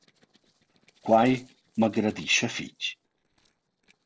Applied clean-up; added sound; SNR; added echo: neural separator model SepFormer DNS4.